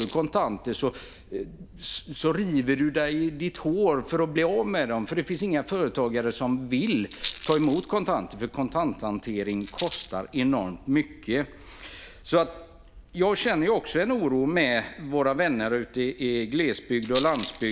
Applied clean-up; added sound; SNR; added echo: none; Rattle; 14 dB; none.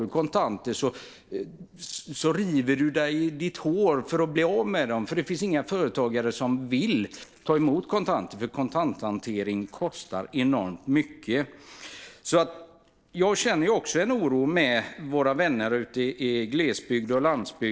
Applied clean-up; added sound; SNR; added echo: neural separator model SepFormer DNS4.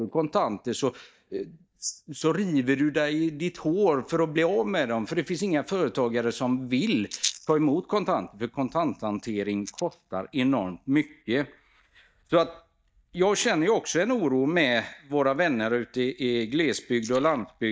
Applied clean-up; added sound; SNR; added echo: neural mask model DeepFilterNet 3.